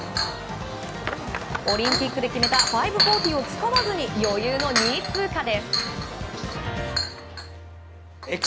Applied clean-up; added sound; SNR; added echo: none; Chink, clink; 2 dB; none.